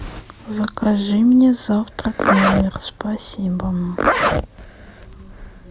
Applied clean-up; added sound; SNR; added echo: none; Zipper (clothing); 2 dB; none.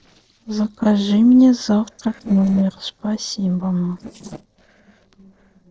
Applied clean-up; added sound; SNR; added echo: neural separator model SepFormer DNS4.